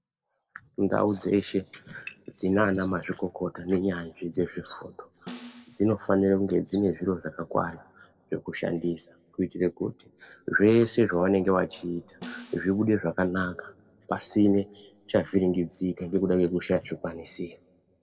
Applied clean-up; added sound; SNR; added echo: neural separator model SepFormer DNS4.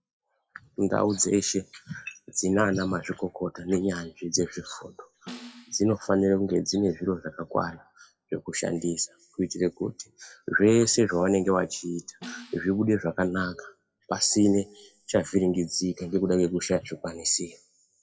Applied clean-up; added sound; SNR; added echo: classical method WPE with log-MMSE.